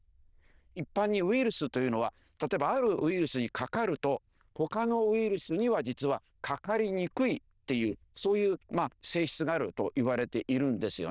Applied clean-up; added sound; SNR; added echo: neural diffusion model UNIVERSE++.